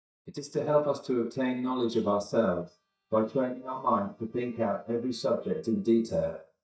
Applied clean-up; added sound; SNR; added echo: neural mask model DeepFilterNet 3.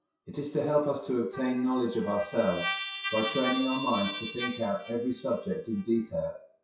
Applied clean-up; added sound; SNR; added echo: classical method WPE with log-MMSE.